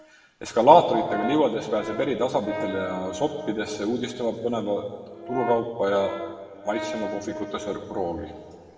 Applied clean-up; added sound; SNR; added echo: none; Brass instrument; 12 dB; reverberation time 1.9 s.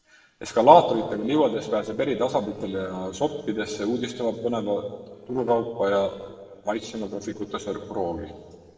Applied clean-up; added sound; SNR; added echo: neural separator model SepFormer DNS4.